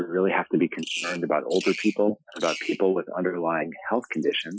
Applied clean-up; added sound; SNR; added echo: classical method Wiener filter.